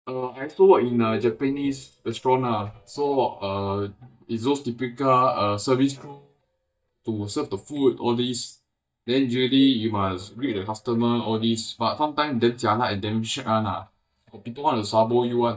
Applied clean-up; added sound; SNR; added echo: neural mask model DeepFilterNet 3.